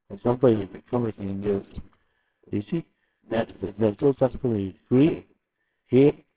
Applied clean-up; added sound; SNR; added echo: neural separator model SepFormer WHAMR!.